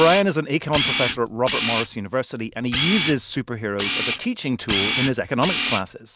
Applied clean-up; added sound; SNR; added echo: none; Camera; 2 dB; none.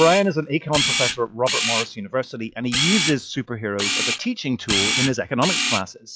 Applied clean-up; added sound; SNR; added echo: classical method log-MMSE.